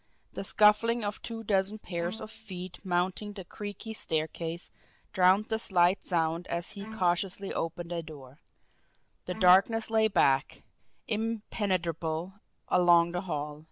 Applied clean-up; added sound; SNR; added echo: none; Bowed string instrument; 19 dB; none.